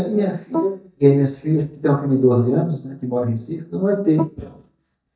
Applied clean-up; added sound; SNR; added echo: neural mask model DeepFilterNet 3.